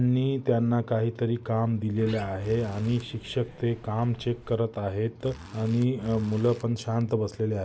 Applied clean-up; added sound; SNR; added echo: none; Sliding door + Zipper (clothing); 19 dB; none.